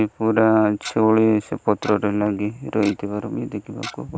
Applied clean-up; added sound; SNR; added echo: none; Tick-tock; 20 dB; none.